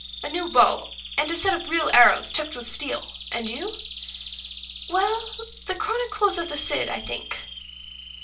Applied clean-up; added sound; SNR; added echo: none; Bird vocalization, bird call, bird song; 12 dB; reverberation time 0.2 s.